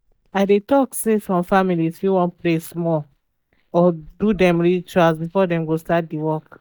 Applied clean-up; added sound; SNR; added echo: neural mask model DeepFilterNet 3.